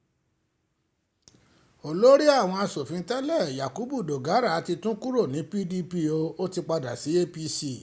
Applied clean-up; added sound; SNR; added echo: none; none; none; none.